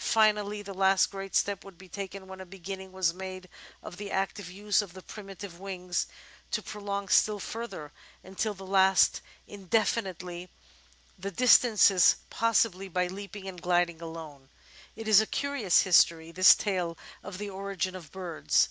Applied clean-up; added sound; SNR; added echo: none; none; none; none.